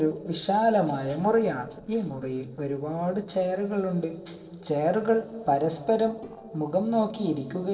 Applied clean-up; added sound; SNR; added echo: neural separator model SepFormer DNS4.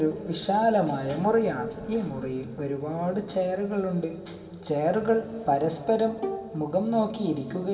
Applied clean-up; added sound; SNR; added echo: none; Bowed string instrument; 12 dB; reverberation time 2.4 s.